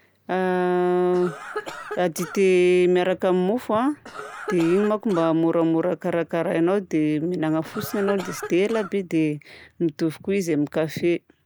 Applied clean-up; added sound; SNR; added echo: none; Cough; 13 dB; none.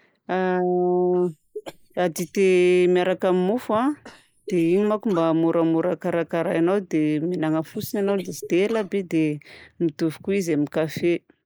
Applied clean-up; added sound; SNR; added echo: neural mask model Resemble Enhance denoiser.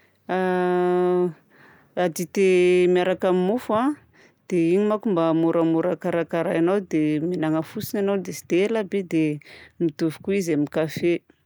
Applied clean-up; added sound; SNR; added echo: none; none; none; none.